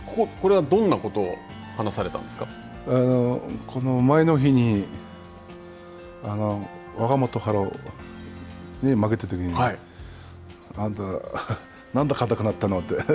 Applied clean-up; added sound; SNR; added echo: none; none; none; none.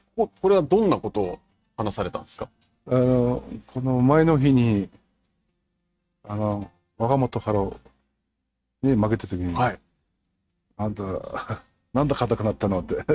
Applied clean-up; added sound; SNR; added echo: neural mask model RNNoise.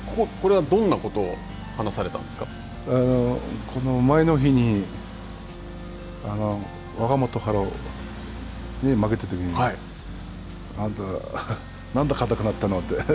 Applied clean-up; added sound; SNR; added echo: none; Accelerating, revving, vroom; 12 dB; none.